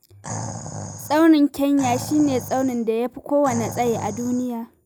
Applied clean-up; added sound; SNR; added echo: none; Animal; 12 dB; none.